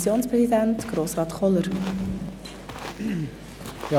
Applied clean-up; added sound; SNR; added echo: none; Walk, footsteps; 17 dB; none.